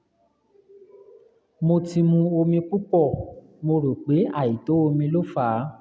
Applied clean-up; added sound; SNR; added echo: none; none; none; none.